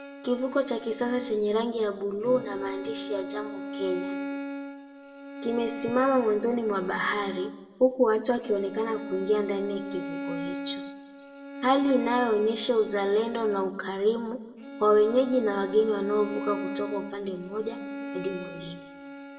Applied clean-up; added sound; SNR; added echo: none; Bowed string instrument; 10 dB; reverberation time 0.9 s.